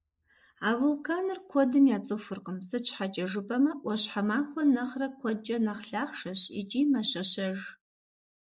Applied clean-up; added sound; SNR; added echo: neural mask model Resemble Enhance denoiser.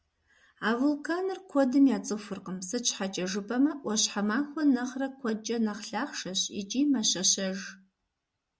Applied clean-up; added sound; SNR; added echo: none; none; none; none.